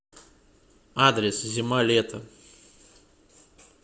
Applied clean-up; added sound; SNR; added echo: none; none; none; none.